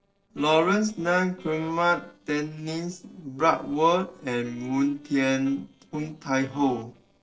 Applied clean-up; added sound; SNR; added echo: neural separator model SepFormer DNS4.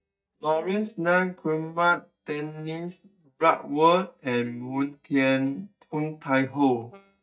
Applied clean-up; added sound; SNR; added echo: neural mask model DeepFilterNet 3.